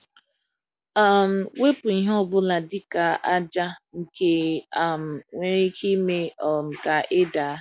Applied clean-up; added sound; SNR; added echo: none; none; none; none.